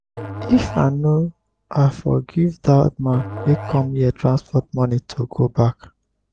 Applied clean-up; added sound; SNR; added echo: none; Musical instrument; 15 dB; none.